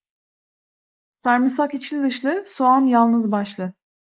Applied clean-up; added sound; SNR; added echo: neural mask model Resemble Enhance denoiser.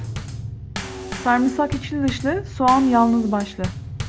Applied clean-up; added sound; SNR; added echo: none; Bass drum / Snare drum / Drum kit; 9 dB; none.